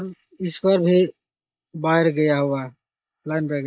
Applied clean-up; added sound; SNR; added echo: neural mask model Resemble Enhance denoiser.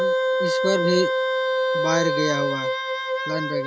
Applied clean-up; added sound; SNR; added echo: none; Wind instrument, woodwind instrument; -4 dB; none.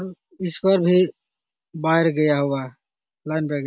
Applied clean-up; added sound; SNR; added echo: none; none; none; none.